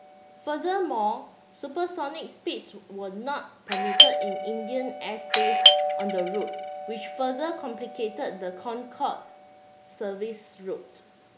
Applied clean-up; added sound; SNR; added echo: none; Doorbell; -4 dB; none.